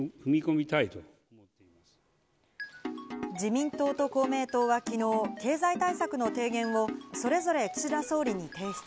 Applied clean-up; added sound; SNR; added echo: none; none; none; none.